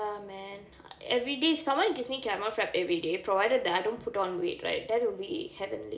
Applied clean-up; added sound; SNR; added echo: none; none; none; none.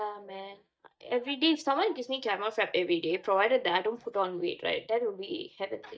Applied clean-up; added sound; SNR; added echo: neural mask model DeepFilterNet 3.